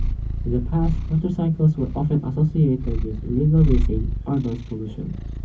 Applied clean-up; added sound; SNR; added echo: none; Purr; 3 dB; reverberation time 0.3 s.